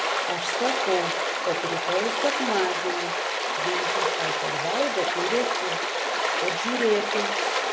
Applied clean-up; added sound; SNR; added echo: none; Stream; -4 dB; none.